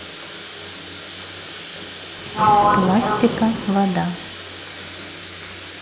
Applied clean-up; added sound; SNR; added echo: none; Sliding door; -3 dB; none.